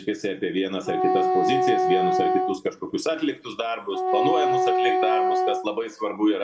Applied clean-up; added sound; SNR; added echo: none; Wind instrument, woodwind instrument; -3 dB; reverberation time 1.0 s.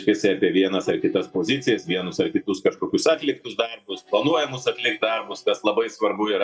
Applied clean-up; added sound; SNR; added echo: neural mask model DeepFilterNet 3.